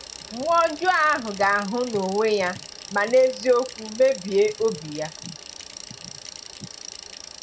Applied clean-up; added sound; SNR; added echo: none; Bicycle; 16 dB; none.